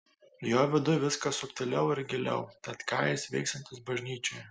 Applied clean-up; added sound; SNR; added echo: none; none; none; none.